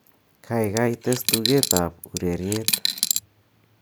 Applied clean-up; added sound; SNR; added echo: none; Coin (dropping); 0 dB; none.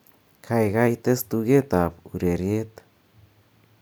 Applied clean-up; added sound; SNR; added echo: none; none; none; none.